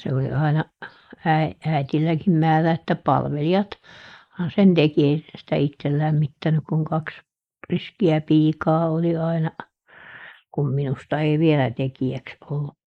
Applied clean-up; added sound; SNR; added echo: neural mask model Resemble Enhance denoiser.